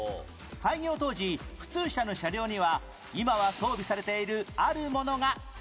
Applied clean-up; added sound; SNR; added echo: none; none; none; none.